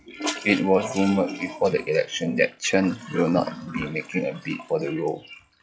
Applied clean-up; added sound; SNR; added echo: classical method log-MMSE.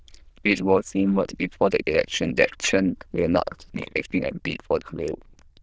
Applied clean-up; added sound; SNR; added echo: neural diffusion model UNIVERSE++.